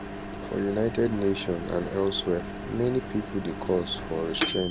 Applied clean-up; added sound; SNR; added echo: none; Microwave oven; 1 dB; none.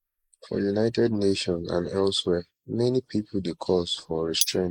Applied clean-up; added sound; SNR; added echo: neural mask model Resemble Enhance denoiser.